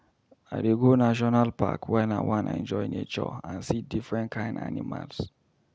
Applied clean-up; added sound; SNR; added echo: none; none; none; none.